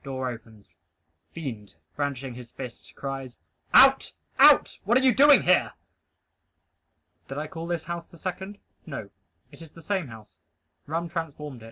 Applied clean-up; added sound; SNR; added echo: none; none; none; none.